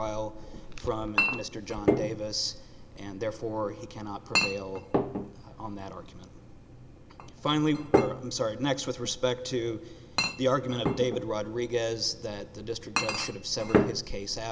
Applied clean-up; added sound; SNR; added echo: none; Chink, clink; 0 dB; none.